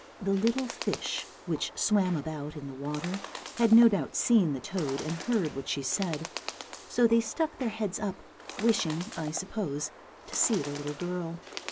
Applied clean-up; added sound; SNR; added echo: none; Bird; 14 dB; none.